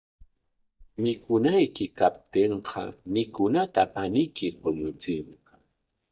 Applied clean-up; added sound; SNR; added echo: neural mask model DeepFilterNet 3.